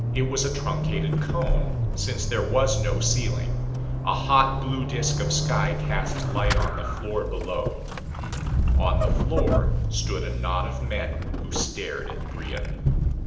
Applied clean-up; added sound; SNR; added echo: none; Squeak / Accelerating, revving, vroom / Vehicle; -4 dB; reverberation time 0.9 s.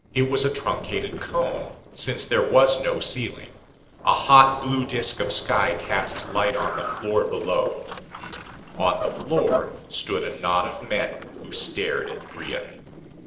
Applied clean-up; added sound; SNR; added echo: neural separator model SepFormer DNS4.